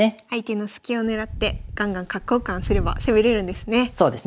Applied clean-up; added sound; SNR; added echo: none; Wind; 8 dB; none.